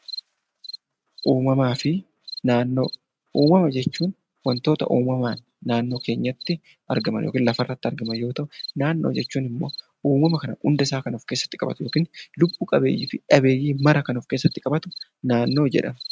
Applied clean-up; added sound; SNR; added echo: neural mask model RNNoise.